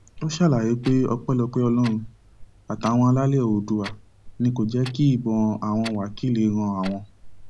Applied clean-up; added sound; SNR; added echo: none; Clock; 18 dB; none.